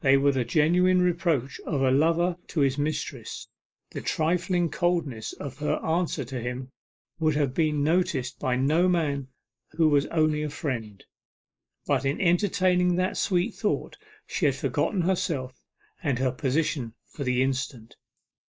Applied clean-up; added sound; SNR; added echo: neural mask model Resemble Enhance denoiser.